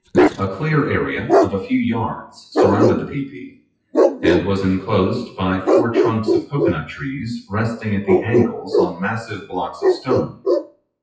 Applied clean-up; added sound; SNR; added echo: classical method WPE with log-MMSE.